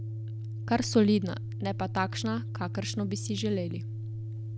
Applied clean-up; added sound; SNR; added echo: none; Organ; 5 dB; none.